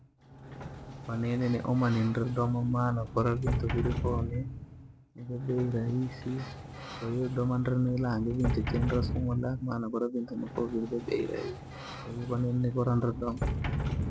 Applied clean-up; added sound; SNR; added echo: none; Sliding door; 5 dB; none.